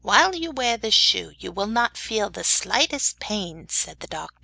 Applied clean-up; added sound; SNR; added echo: none; none; none; none.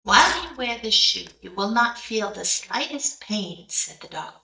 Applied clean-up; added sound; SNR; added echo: neural mask model DeepFilterNet 3.